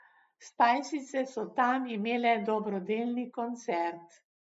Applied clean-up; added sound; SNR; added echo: neural mask model Resemble Enhance denoiser.